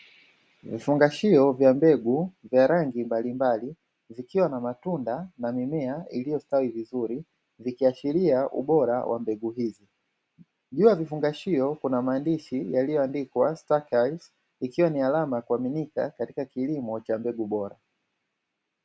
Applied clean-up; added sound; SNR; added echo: none; none; none; none.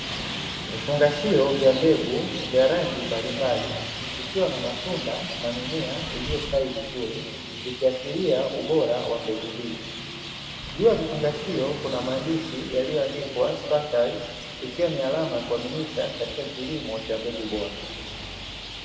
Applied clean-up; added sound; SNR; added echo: none; Traffic noise, roadway noise; 8 dB; reverberation time 2.2 s.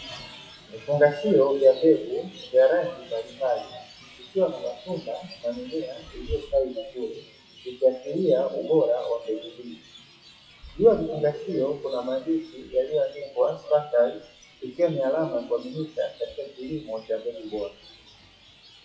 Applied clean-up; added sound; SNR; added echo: classical method WPE with log-MMSE.